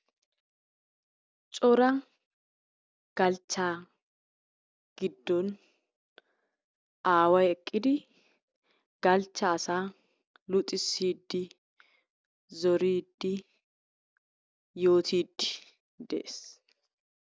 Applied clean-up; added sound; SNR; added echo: none; none; none; none.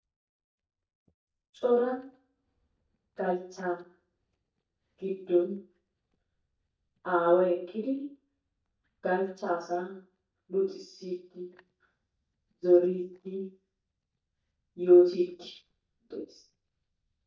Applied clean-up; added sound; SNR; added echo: neural mask model DeepFilterNet 3.